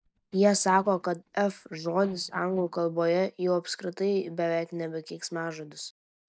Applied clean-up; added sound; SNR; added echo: neural mask model DeepFilterNet 3.